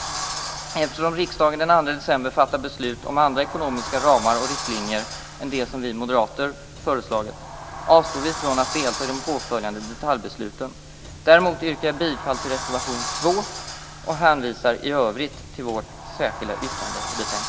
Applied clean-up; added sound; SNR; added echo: none; Sliding door; 10 dB; none.